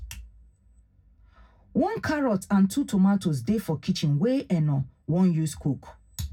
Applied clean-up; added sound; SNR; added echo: none; none; none; reverberation time 0.3 s.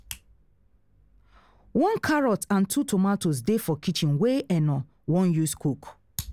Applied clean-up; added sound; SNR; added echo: none; none; none; none.